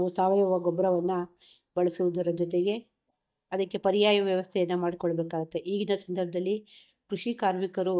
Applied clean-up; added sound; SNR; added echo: neural mask model DeepFilterNet 3.